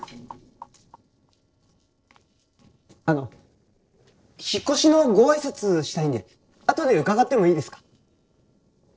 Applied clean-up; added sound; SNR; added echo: neural separator model SepFormer DNS4.